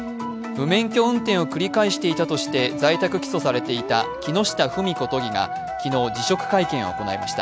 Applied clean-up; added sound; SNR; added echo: none; Musical instrument; 8 dB; none.